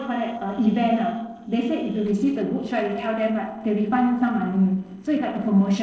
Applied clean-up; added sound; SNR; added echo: neural separator model SepFormer DNS4.